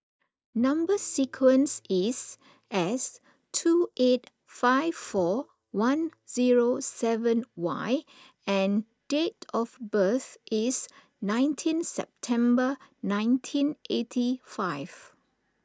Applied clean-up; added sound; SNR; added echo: neural mask model DeepFilterNet 3.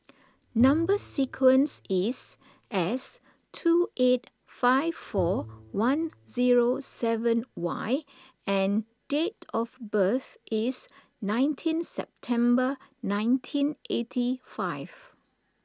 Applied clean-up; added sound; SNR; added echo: none; Bowed string instrument; 17 dB; none.